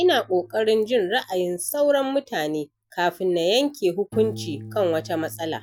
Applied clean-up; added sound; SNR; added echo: none; Piano; 18 dB; none.